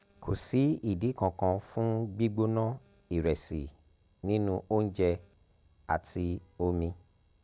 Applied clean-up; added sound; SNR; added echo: none; none; none; none.